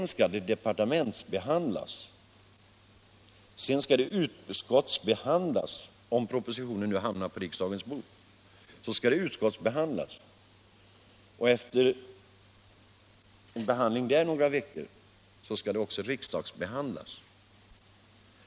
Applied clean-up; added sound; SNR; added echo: none; none; none; none.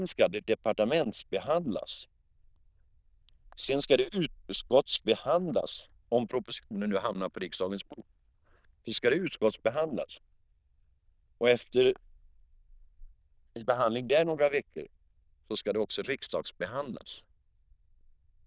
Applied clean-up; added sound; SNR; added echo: neural diffusion model UNIVERSE++.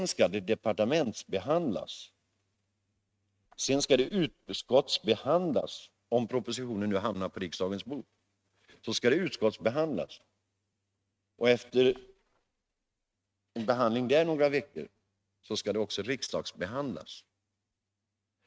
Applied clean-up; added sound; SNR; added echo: neural mask model RNNoise.